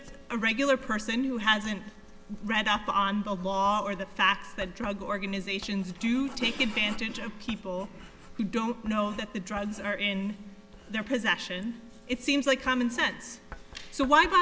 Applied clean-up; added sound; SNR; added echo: none; Writing; 16 dB; none.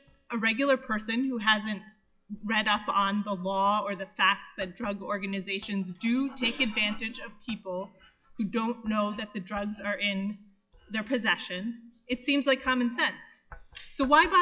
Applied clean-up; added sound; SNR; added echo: classical method log-MMSE.